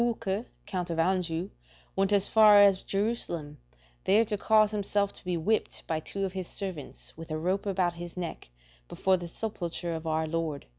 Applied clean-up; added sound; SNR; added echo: none; none; none; none.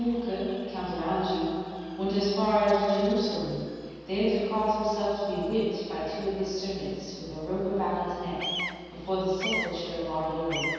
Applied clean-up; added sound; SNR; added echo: none; Bird vocalization, bird call, bird song; 13 dB; reverberation time 2.1 s.